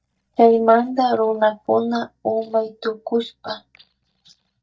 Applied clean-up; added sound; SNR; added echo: neural mask model DeepFilterNet 3.